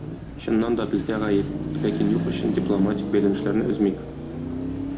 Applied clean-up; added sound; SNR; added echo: none; Car passing by / Traffic noise, roadway noise / Engine; 4 dB; reverberation time 0.4 s.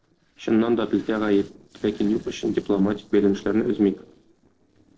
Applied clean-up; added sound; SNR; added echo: neural separator model SepFormer DNS4.